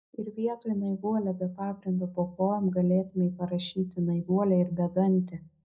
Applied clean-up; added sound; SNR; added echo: none; none; none; reverberation time 0.5 s.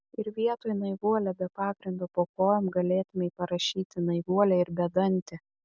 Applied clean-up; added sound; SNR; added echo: none; none; none; none.